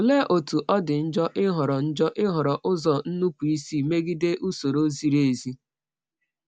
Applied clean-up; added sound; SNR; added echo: none; none; none; none.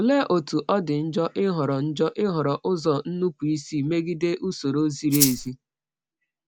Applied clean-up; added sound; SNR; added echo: none; Rattle (instrument); 0 dB; none.